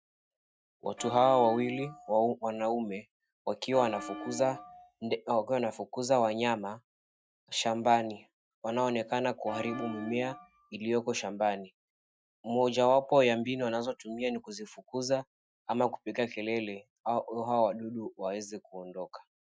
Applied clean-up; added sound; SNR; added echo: classical method Wiener filter.